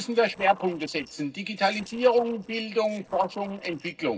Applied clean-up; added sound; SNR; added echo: neural separator model SepFormer DNS4.